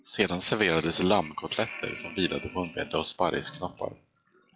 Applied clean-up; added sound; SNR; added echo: classical method log-MMSE.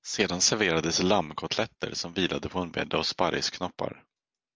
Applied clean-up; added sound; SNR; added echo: none; none; none; none.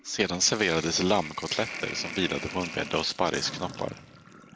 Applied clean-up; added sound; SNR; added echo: none; Sink (filling or washing); 11 dB; none.